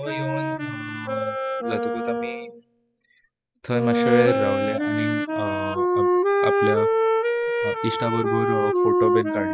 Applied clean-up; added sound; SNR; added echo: classical method spectral subtraction.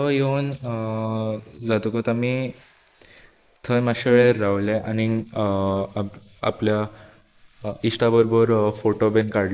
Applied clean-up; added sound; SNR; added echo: neural mask model Resemble Enhance denoiser.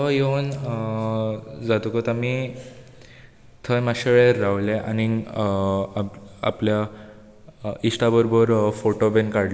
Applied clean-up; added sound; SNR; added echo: none; none; none; none.